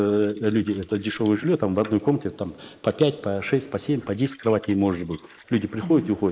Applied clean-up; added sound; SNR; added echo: neural mask model Resemble Enhance denoiser.